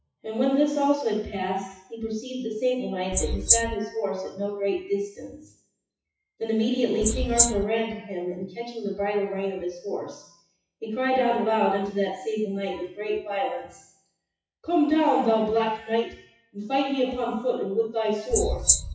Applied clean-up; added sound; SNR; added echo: classical method WPE with log-MMSE.